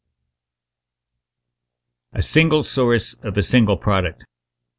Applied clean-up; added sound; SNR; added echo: none; none; none; none.